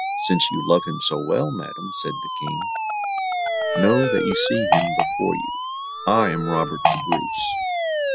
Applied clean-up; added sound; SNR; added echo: classical method spectral subtraction.